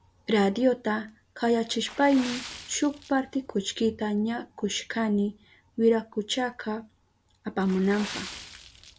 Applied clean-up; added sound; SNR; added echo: none; Water / Splash, splatter; 18 dB; none.